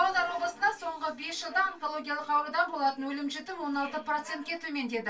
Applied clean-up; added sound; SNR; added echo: neural separator model SepFormer DNS4.